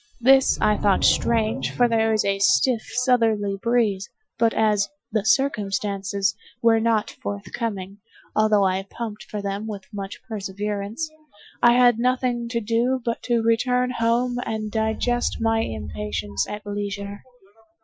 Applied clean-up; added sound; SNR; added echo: classical method Wiener filter.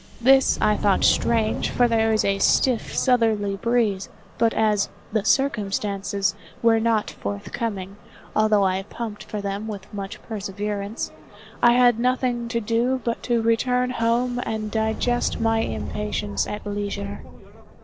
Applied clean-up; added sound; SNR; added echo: none; Subway, metro, underground; 12 dB; none.